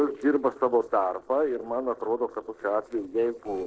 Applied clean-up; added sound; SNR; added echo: neural separator model SepFormer DNS4.